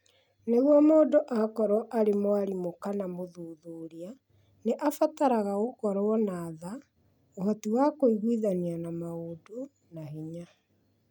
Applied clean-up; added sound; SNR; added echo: none; none; none; none.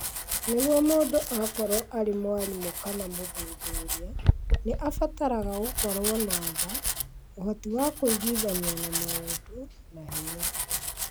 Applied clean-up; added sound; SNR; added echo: none; Domestic sounds, home sounds; 1 dB; none.